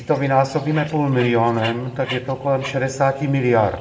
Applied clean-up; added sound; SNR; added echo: none; Bird; 17 dB; reverberation time 0.6 s.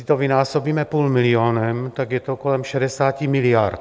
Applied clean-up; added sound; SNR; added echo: none; none; none; none.